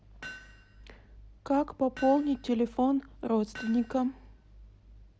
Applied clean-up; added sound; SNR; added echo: none; Hammer; 20 dB; none.